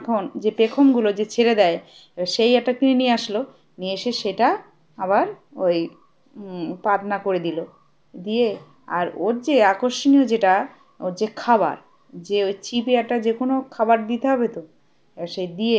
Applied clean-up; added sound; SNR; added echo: none; none; none; none.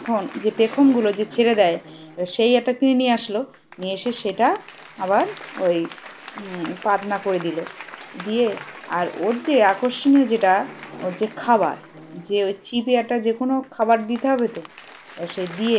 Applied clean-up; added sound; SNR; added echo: none; Applause / Crowd; 19 dB; none.